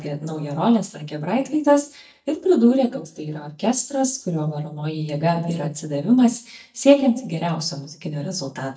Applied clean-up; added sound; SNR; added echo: neural mask model DeepFilterNet 3.